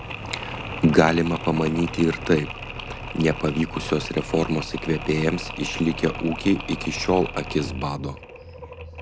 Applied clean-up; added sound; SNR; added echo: none; Mechanisms; 10 dB; none.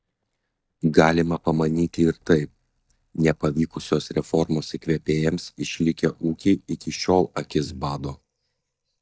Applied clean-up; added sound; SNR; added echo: neural mask model DeepFilterNet 3.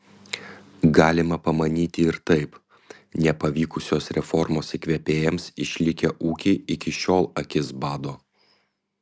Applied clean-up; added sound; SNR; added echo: none; none; none; none.